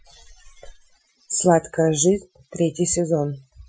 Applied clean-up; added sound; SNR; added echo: classical method Wiener filter.